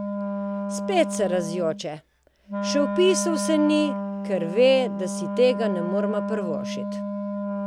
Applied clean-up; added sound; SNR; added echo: none; Wind instrument, woodwind instrument; 4 dB; none.